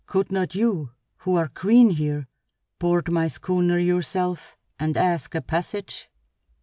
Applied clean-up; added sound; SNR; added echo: none; none; none; none.